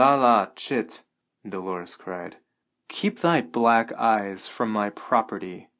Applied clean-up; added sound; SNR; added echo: none; none; none; none.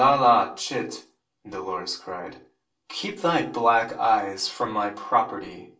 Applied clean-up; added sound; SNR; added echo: none; none; none; reverberation time 0.3 s.